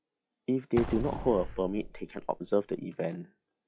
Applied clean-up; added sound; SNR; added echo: classical method log-MMSE.